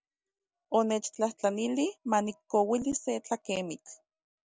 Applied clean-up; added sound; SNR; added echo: none; none; none; none.